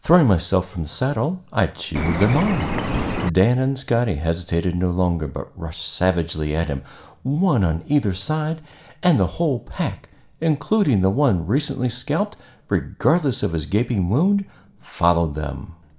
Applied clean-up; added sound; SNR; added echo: none; Bird; 2 dB; reverberation time 0.5 s.